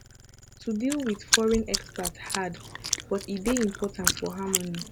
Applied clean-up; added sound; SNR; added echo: none; Chewing, mastication; 2 dB; none.